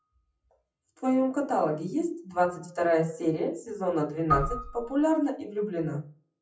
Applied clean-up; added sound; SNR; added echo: classical method WPE with log-MMSE.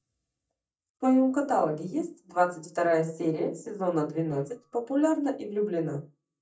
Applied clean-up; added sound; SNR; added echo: neural mask model DeepFilterNet 3.